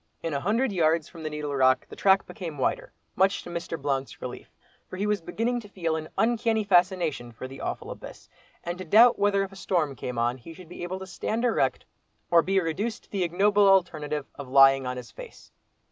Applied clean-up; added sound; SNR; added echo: none; none; none; none.